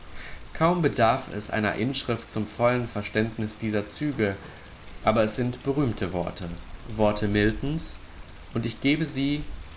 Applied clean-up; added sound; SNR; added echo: none; Water; 13 dB; none.